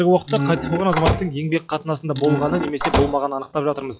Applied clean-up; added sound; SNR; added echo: classical method log-MMSE.